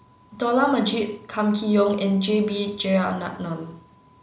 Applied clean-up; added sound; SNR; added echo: none; none; none; none.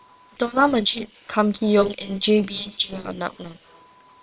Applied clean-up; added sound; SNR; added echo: neural separator model SepFormer WHAM!.